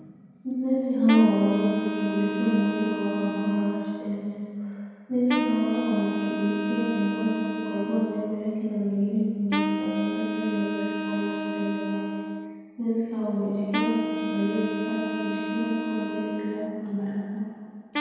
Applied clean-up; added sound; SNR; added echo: none; Wind instrument, woodwind instrument; 5 dB; reverberation time 2.1 s.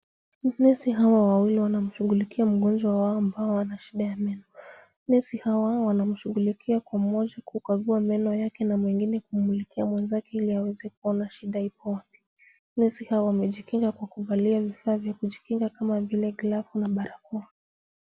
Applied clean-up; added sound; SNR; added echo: none; none; none; none.